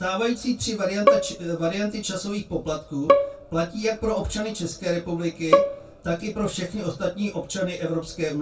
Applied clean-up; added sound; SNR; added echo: none; Bowed string instrument; -1 dB; reverberation time 0.2 s.